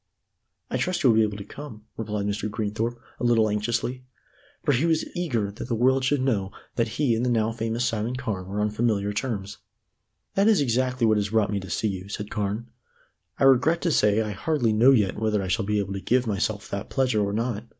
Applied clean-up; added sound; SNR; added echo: none; none; none; none.